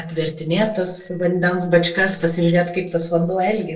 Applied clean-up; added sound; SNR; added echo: neural separator model SepFormer DNS4.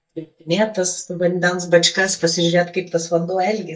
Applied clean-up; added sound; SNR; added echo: neural mask model DeepFilterNet 3.